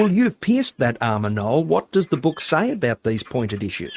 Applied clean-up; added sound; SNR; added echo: neural mask model RNNoise.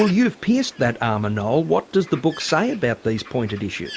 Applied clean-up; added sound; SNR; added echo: none; Bird; 20 dB; none.